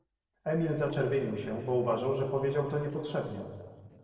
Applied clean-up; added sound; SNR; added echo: neural separator model SepFormer DNS4.